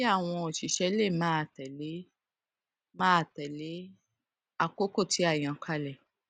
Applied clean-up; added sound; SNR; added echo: none; none; none; none.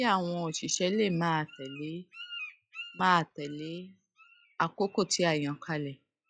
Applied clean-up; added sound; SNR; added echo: classical method log-MMSE.